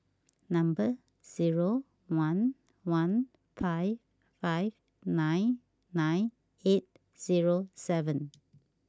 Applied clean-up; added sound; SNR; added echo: neural mask model Resemble Enhance denoiser.